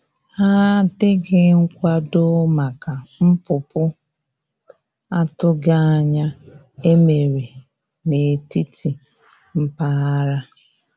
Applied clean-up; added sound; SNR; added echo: none; none; none; none.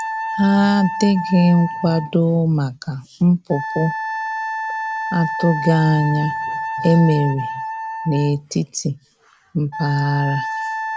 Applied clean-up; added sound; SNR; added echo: none; Wind instrument, woodwind instrument; 7 dB; none.